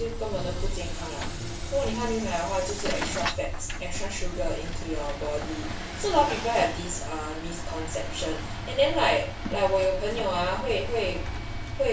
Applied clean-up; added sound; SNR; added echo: none; Truck; 10 dB; reverberation time 0.3 s.